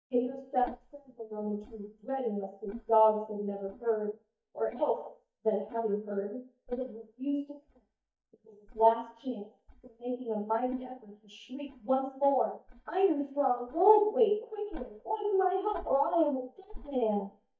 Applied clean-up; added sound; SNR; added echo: neural mask model DeepFilterNet 3.